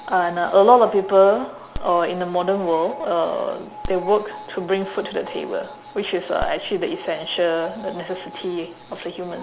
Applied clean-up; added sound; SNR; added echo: none; Screech + Crack; 16 dB; none.